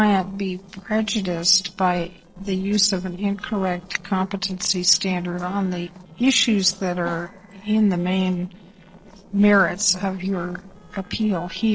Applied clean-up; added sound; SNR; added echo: neural separator model SepFormer DNS4.